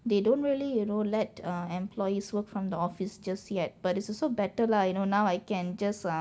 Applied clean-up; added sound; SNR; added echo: none; none; none; none.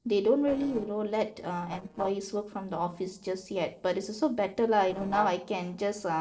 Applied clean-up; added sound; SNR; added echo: neural separator model SepFormer DNS4.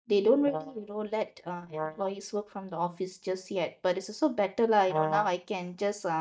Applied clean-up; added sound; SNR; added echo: neural mask model DeepFilterNet 3.